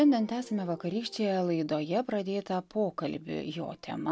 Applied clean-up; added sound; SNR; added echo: none; none; none; none.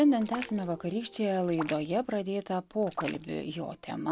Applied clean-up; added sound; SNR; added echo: none; Raindrop; 15 dB; none.